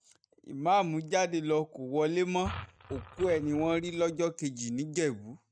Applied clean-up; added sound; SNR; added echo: neural mask model RNNoise.